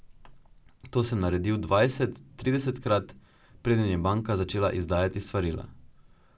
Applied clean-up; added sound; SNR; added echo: none; none; none; none.